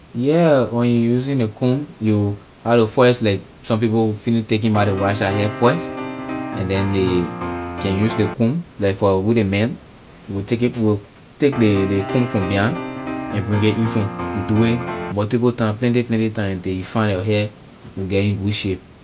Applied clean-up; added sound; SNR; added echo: none; Piano; 8 dB; none.